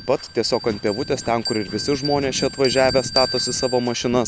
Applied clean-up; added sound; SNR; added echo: none; Bell; 9 dB; none.